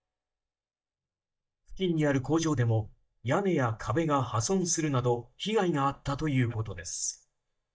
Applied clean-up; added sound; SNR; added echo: neural mask model DeepFilterNet 3.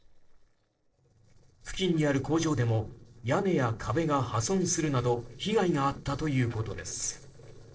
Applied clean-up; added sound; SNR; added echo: neural separator model SepFormer DNS4.